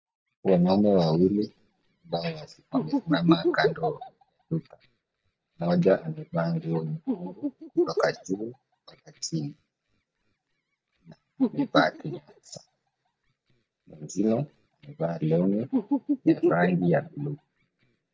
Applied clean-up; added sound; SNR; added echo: neural mask model DeepFilterNet 3.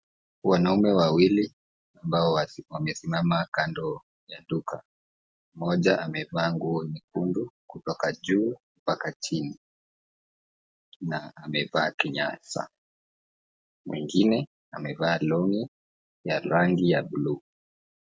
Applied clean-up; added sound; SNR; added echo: none; none; none; none.